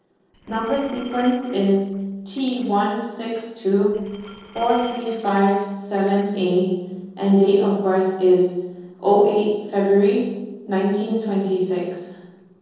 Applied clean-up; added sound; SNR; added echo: neural separator model SepFormer DNS4.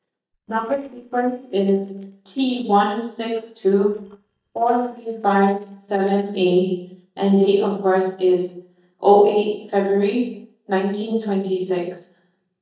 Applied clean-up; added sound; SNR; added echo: neural mask model DeepFilterNet 3.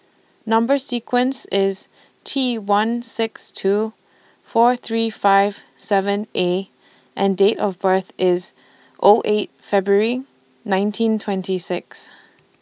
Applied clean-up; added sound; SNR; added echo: none; none; none; none.